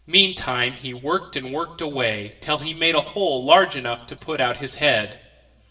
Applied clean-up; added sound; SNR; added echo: none; none; none; reverberation time 0.7 s.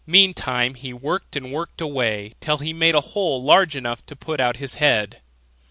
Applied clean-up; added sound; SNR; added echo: none; none; none; none.